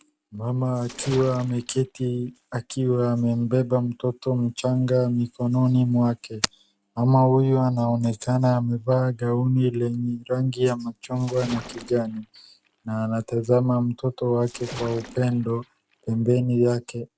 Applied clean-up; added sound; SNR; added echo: none; Splash, splatter; 18 dB; none.